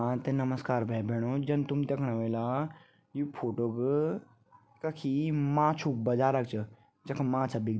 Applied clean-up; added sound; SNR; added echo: none; none; none; none.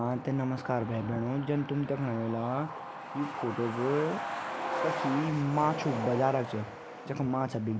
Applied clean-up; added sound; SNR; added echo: none; Truck; 7 dB; none.